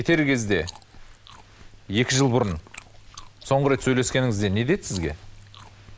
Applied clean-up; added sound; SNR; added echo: none; Chewing, mastication; 20 dB; none.